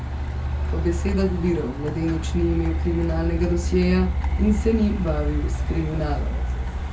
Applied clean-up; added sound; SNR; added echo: none; Truck; 0 dB; reverberation time 0.2 s.